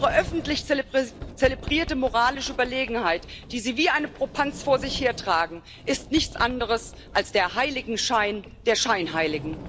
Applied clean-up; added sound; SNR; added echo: none; Sliding door; 13 dB; none.